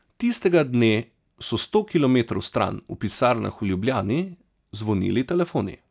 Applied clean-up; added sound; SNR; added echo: none; none; none; none.